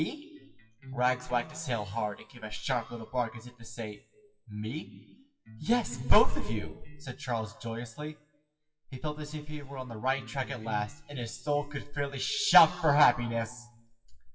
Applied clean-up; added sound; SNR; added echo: classical method WPE with log-MMSE.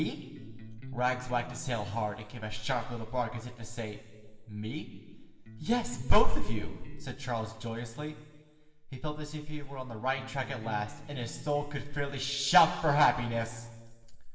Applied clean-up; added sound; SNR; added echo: none; Electric guitar; 17 dB; reverberation time 1.4 s.